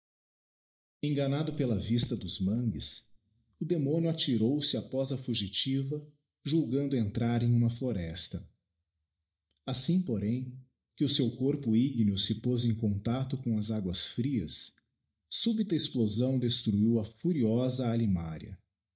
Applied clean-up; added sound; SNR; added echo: neural mask model DeepFilterNet 3.